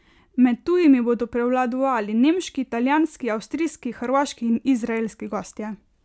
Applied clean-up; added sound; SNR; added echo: none; none; none; none.